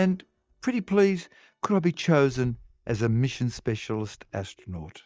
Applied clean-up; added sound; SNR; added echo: neural mask model DeepFilterNet 3.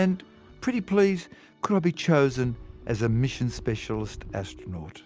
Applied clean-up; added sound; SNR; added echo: none; Wind; 17 dB; none.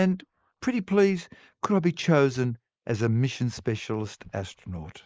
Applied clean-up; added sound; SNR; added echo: neural mask model Resemble Enhance denoiser.